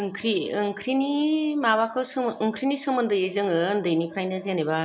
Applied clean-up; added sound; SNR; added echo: none; none; none; none.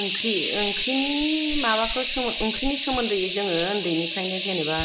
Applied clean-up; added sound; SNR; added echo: none; Hiss; 2 dB; none.